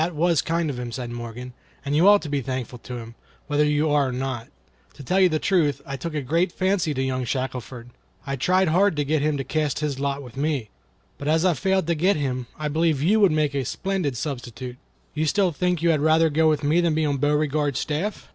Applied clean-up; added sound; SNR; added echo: none; none; none; none.